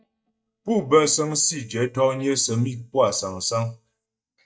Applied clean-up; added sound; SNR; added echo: neural mask model DeepFilterNet 3.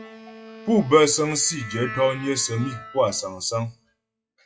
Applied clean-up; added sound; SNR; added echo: classical method WPE with log-MMSE.